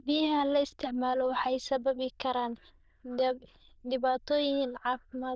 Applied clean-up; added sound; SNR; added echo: neural diffusion model UNIVERSE++.